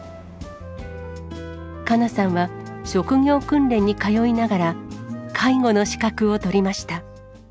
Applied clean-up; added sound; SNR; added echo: none; none; none; none.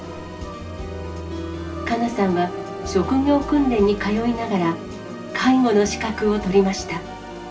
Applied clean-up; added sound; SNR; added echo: none; Organ; 13 dB; reverberation time 0.2 s.